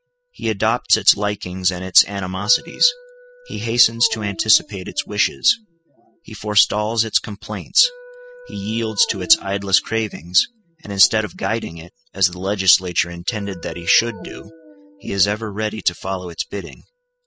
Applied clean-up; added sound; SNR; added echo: classical method spectral subtraction.